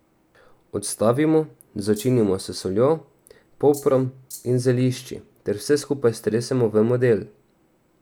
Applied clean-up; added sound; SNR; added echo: none; Rattle (instrument); 18 dB; none.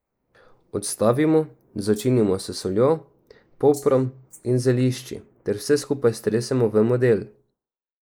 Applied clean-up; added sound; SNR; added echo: neural mask model Resemble Enhance denoiser.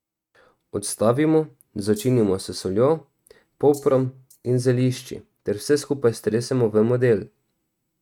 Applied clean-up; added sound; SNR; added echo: neural mask model RNNoise.